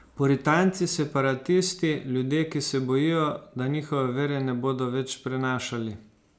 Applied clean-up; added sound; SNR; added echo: none; none; none; none.